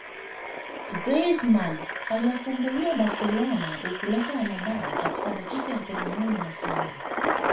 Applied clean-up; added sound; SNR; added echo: none; Engine; 4 dB; reverberation time 0.3 s.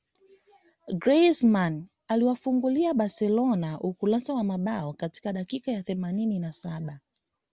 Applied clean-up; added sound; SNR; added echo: none; none; none; none.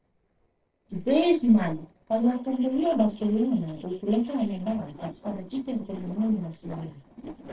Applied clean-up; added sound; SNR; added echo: neural separator model SepFormer DNS4.